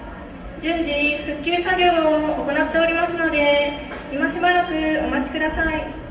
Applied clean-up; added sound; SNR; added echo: none; none; none; reverberation time 0.9 s.